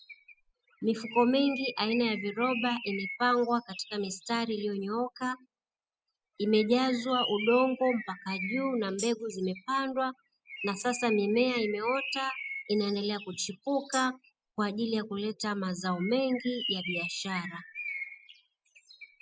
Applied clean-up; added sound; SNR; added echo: classical method spectral subtraction.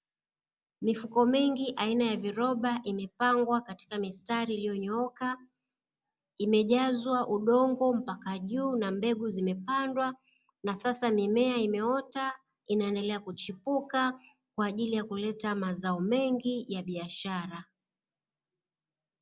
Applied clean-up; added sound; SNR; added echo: none; none; none; none.